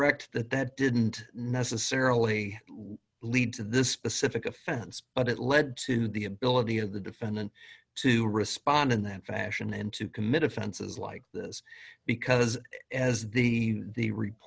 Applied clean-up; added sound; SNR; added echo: none; none; none; none.